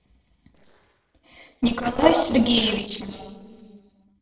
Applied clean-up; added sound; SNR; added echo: neural separator model SepFormer DNS4.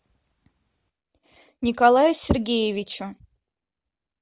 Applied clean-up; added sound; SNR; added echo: none; none; none; none.